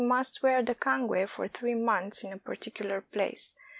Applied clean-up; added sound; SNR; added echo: none; none; none; none.